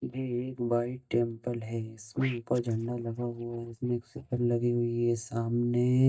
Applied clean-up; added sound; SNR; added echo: neural mask model DeepFilterNet 3.